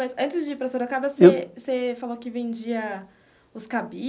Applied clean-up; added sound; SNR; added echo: none; none; none; none.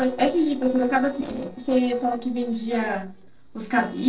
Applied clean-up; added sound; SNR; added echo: neural separator model SepFormer DNS4.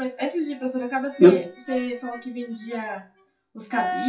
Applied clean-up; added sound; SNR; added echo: classical method WPE with log-MMSE.